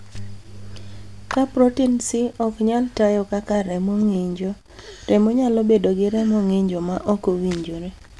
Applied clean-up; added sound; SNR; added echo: none; Clapping; 18 dB; none.